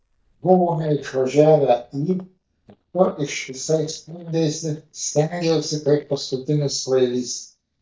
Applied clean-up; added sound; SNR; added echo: neural mask model DeepFilterNet 3.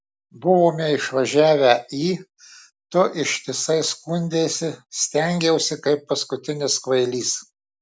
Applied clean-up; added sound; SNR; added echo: none; none; none; none.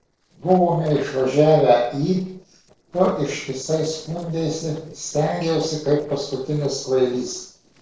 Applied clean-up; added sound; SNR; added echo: neural separator model SepFormer DNS4.